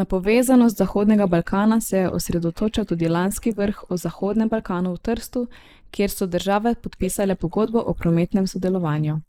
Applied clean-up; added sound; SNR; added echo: neural mask model Resemble Enhance denoiser.